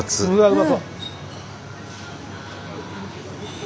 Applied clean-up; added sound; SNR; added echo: none; none; none; none.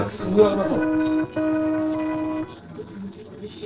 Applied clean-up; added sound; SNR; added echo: neural separator model SepFormer DNS4.